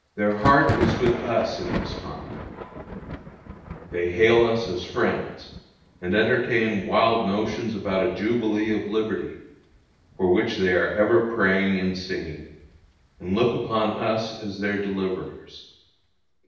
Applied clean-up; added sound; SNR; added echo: none; Thunder; 11 dB; reverberation time 0.9 s.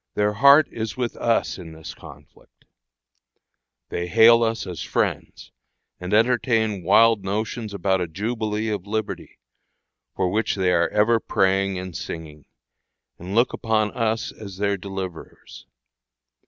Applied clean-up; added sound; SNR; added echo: none; none; none; none.